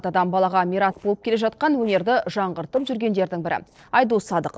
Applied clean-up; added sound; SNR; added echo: neural separator model SepFormer DNS4.